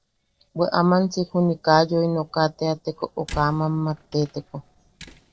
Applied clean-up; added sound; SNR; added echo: neural separator model SepFormer DNS4.